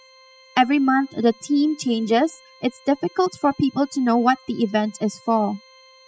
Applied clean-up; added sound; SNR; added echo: classical method spectral subtraction.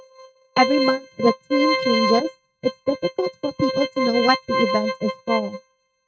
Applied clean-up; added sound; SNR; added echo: neural mask model RNNoise.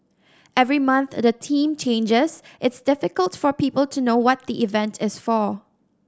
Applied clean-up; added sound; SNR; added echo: none; none; none; none.